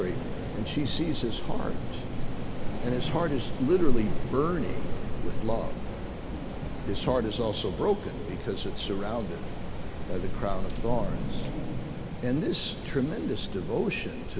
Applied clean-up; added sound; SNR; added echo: none; Rain; -2 dB; none.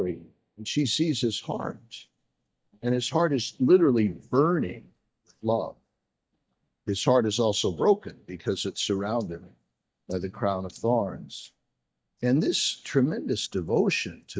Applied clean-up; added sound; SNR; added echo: neural mask model DeepFilterNet 3.